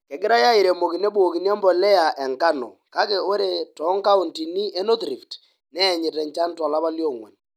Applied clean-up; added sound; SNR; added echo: none; none; none; none.